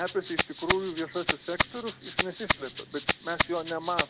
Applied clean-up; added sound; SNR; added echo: none; Rattle (instrument); -1 dB; none.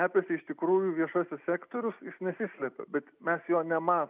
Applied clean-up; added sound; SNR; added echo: none; none; none; none.